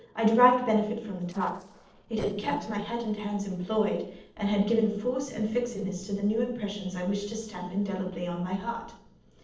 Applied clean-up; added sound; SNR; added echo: neural separator model SepFormer DNS4.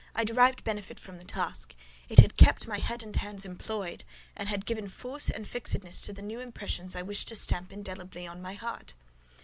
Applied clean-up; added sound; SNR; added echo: none; none; none; none.